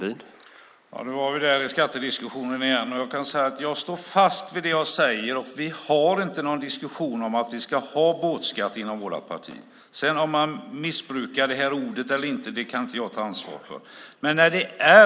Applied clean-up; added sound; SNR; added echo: neural mask model Resemble Enhance denoiser.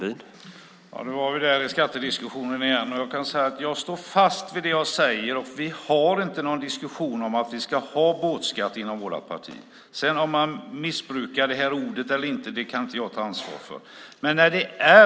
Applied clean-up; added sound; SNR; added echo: none; none; none; none.